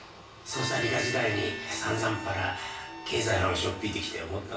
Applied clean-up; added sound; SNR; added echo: none; Harmonica; 9 dB; reverberation time 0.3 s.